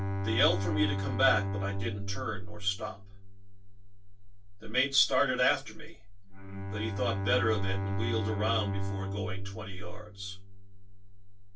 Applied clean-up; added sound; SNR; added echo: none; Bowed string instrument; 4 dB; reverberation time 0.2 s.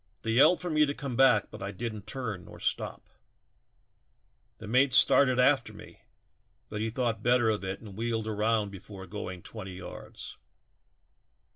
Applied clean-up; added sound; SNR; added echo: none; none; none; none.